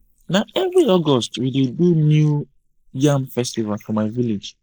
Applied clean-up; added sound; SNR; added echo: neural mask model Resemble Enhance denoiser.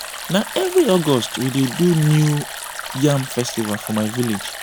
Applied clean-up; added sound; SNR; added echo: none; Stream; 11 dB; none.